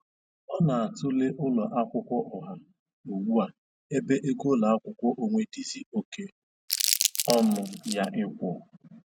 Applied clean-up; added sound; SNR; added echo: neural mask model RNNoise.